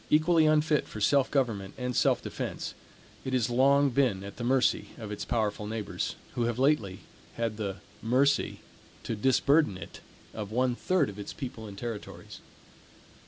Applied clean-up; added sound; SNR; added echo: none; none; none; none.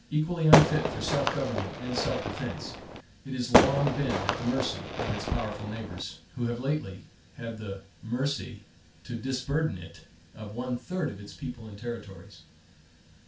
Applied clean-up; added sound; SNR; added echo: none; Fireworks; -3 dB; reverberation time 0.3 s.